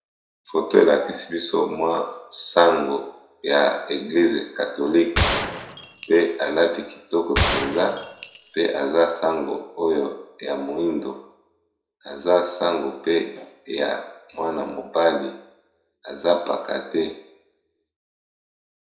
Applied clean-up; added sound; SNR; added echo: none; Gunshot, gunfire; 4 dB; reverberation time 0.6 s.